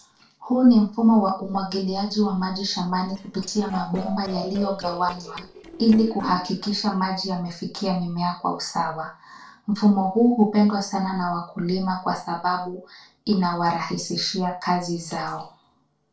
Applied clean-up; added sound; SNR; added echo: neural separator model SepFormer DNS4.